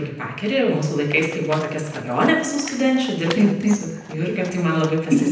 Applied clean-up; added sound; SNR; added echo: none; Livestock, farm animals, working animals; 18 dB; reverberation time 0.9 s.